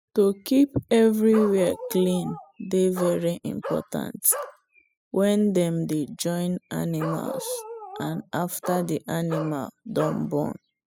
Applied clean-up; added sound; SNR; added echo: classical method spectral subtraction.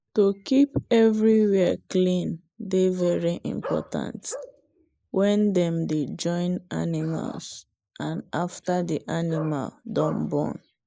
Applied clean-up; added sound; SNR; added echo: neural mask model Resemble Enhance denoiser.